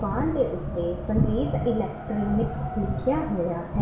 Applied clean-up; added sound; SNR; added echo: none; Wind; 13 dB; reverberation time 0.7 s.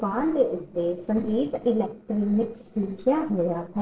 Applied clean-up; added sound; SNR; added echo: neural separator model SepFormer DNS4.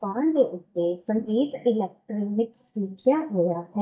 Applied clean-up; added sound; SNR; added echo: neural mask model DeepFilterNet 3.